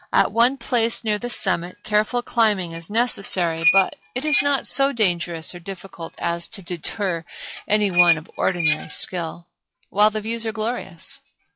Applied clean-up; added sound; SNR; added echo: classical method log-MMSE.